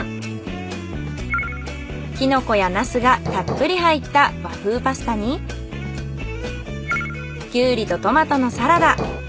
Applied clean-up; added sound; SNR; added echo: none; Hammer; 8 dB; none.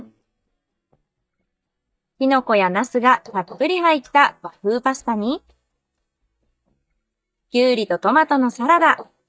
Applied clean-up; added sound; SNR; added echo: neural mask model DeepFilterNet 3.